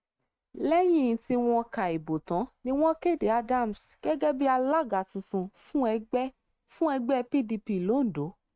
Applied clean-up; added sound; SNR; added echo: neural mask model RNNoise.